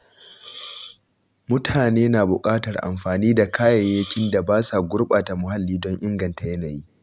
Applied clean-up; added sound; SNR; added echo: none; Hiss; 19 dB; none.